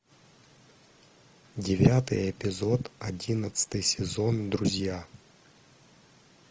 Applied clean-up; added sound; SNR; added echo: none; none; none; none.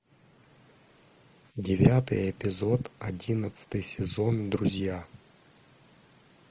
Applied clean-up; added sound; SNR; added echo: neural mask model Resemble Enhance denoiser.